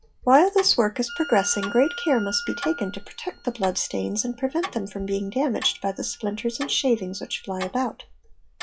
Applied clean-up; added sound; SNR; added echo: classical method log-MMSE.